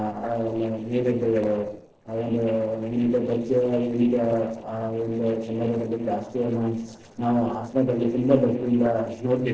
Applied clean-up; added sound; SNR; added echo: neural separator model SepFormer DNS4.